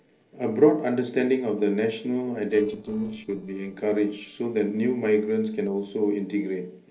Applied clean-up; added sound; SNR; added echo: neural separator model SepFormer DNS4.